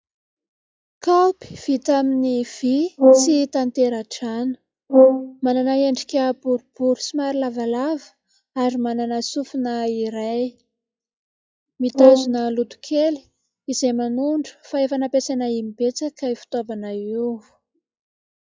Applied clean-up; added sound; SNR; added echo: classical method log-MMSE.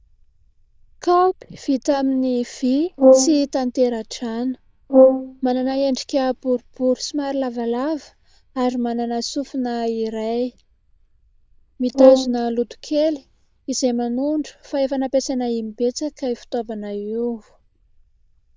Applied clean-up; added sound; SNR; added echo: neural diffusion model UNIVERSE++.